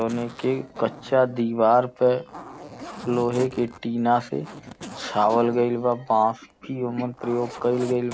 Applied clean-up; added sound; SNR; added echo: none; Zipper (clothing); 17 dB; none.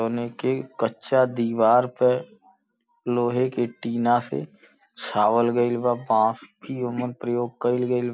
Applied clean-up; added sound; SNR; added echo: none; none; none; none.